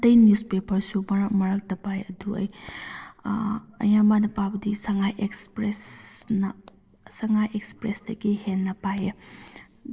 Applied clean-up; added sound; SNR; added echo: neural separator model SepFormer DNS4.